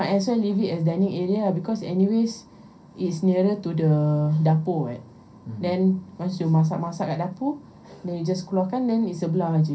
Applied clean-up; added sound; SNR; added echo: none; none; none; reverberation time 0.3 s.